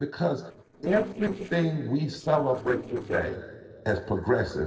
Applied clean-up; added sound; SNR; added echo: neural separator model SepFormer DNS4.